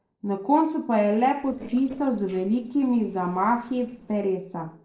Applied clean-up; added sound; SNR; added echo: neural separator model SepFormer DNS4.